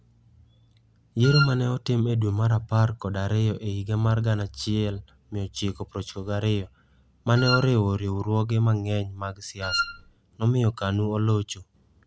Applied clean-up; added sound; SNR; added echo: none; Wind instrument, woodwind instrument; 5 dB; none.